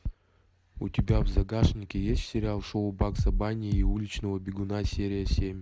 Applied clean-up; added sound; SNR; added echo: none; Bass drum; -1 dB; none.